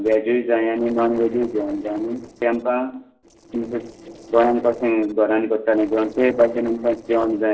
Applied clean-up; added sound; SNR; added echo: neural separator model SepFormer DNS4.